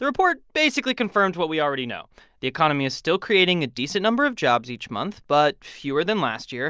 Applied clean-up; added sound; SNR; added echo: none; none; none; none.